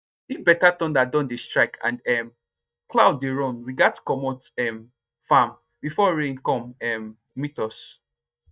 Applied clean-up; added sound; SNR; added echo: neural mask model DeepFilterNet 3.